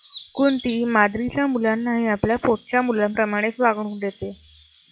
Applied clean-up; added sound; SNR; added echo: classical method log-MMSE.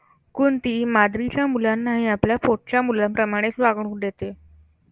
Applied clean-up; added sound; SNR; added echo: none; none; none; none.